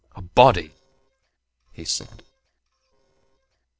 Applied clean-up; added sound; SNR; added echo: neural separator model SepFormer DNS4.